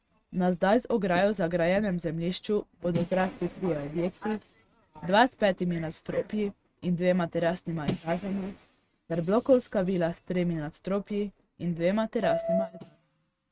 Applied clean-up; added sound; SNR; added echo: neural mask model RNNoise.